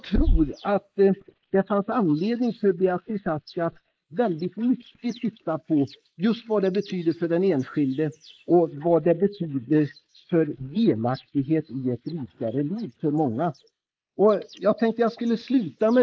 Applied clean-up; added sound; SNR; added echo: neural mask model Resemble Enhance denoiser.